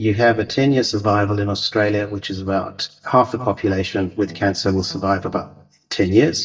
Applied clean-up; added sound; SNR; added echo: neural mask model DeepFilterNet 3.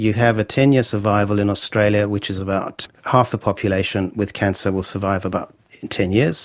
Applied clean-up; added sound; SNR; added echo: none; none; none; none.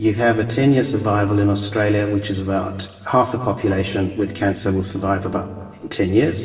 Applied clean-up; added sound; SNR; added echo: neural separator model SepFormer DNS4.